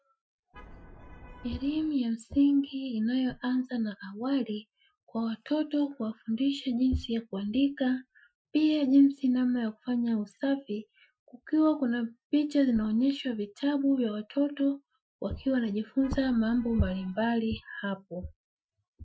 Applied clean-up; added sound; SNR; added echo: classical method Wiener filter.